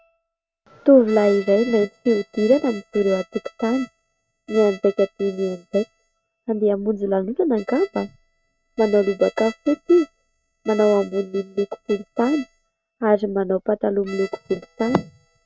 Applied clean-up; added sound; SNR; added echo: neural mask model RNNoise.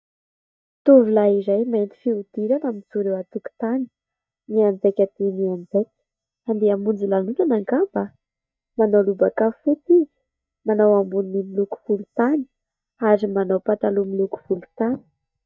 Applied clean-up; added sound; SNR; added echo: neural mask model DeepFilterNet 3.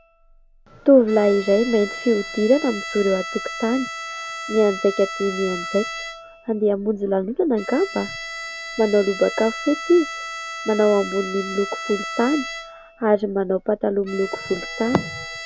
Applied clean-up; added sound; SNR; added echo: none; Bowed string instrument; 11 dB; none.